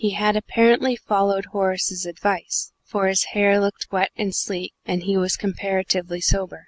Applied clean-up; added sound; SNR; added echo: none; none; none; none.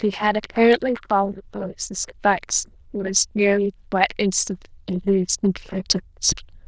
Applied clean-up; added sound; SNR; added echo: neural diffusion model UNIVERSE++.